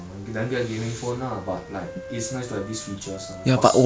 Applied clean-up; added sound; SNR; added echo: none; Wind instrument, woodwind instrument; 18 dB; none.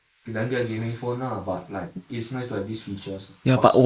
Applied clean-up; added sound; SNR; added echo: neural mask model Resemble Enhance denoiser.